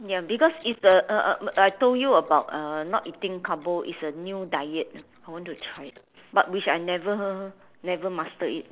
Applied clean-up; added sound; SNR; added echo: neural separator model SepFormer DNS4.